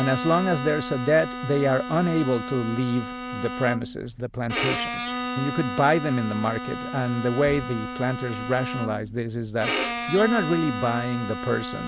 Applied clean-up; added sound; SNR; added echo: none; Bowed string instrument; 6 dB; none.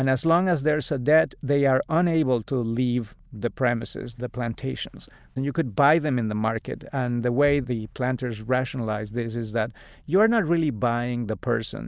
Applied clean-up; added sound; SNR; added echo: none; none; none; none.